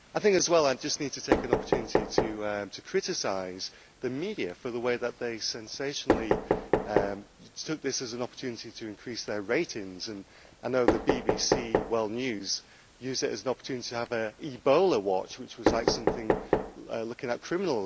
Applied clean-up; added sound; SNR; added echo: none; Knock; 2 dB; none.